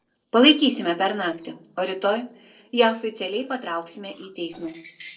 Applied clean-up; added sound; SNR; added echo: neural separator model SepFormer DNS4.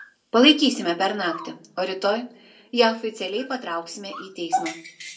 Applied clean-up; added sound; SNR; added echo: none; Dog; 13 dB; reverberation time 0.2 s.